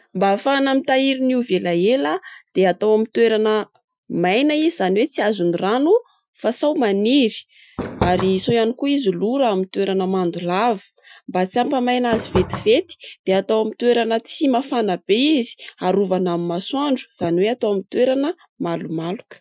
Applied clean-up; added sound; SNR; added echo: classical method Wiener filter.